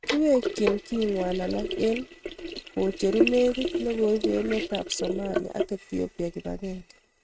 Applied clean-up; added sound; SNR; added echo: neural mask model RNNoise.